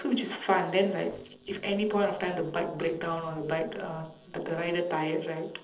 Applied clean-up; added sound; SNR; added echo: neural separator model SepFormer DNS4.